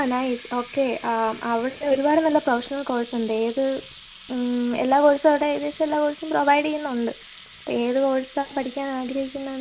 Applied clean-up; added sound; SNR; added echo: none; Water tap, faucet; 16 dB; none.